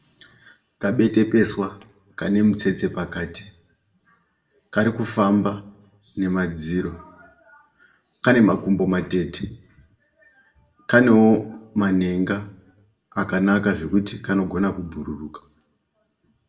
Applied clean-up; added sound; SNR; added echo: none; none; none; reverberation time 0.4 s.